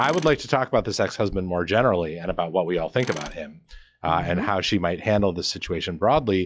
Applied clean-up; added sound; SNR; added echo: classical method log-MMSE.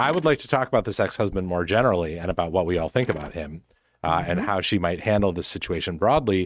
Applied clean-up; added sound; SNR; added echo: neural mask model RNNoise.